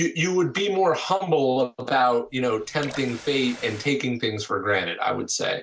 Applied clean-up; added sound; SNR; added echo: none; Water tap, faucet / Water; 17 dB; none.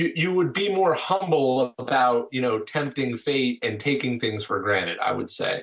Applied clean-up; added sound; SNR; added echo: none; none; none; none.